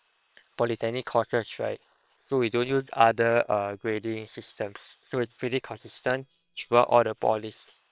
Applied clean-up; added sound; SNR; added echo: neural separator model SepFormer WHAM!.